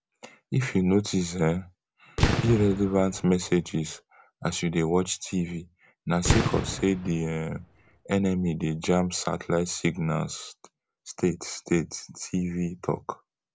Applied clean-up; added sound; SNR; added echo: none; Fireworks; 2 dB; none.